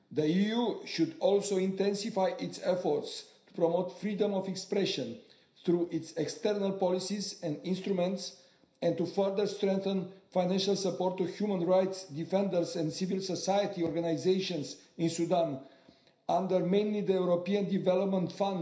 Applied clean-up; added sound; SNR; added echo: none; none; none; reverberation time 0.5 s.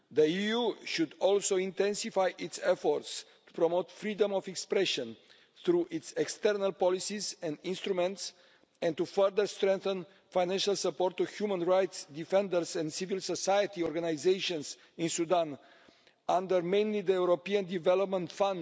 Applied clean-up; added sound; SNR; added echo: none; none; none; none.